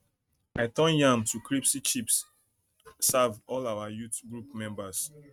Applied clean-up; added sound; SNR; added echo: neural mask model RNNoise.